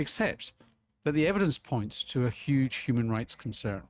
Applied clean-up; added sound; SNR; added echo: neural mask model RNNoise.